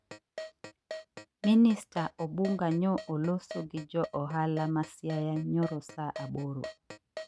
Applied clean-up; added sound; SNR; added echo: neural mask model RNNoise.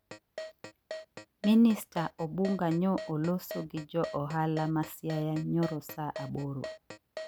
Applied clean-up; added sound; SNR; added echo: none; Keyboard (musical); 13 dB; none.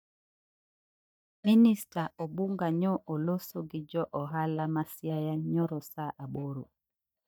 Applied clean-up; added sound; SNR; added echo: neural mask model DeepFilterNet 3.